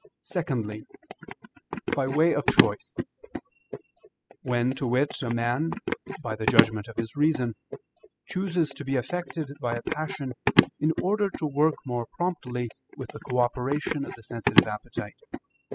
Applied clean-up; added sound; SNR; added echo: classical method spectral subtraction.